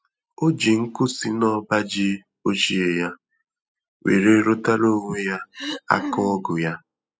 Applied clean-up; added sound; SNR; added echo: classical method spectral subtraction.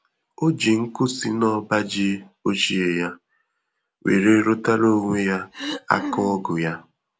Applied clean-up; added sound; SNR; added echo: none; Cough; 9 dB; none.